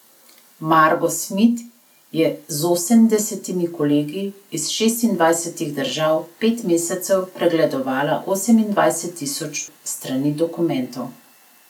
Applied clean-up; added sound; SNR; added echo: none; none; none; none.